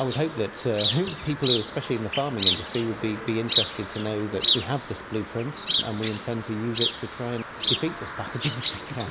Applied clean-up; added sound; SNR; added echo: none; Chirp, tweet; 1 dB; none.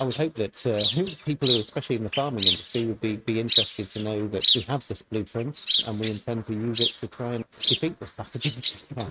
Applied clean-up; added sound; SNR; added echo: neural mask model RNNoise.